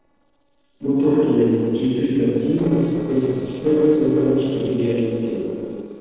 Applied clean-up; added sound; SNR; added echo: neural separator model SepFormer DNS4.